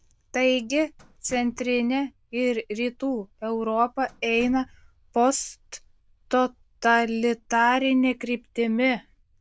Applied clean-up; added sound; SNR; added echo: neural diffusion model UNIVERSE++.